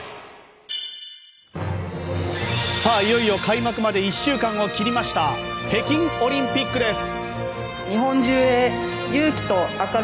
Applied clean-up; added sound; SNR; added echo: none; none; none; none.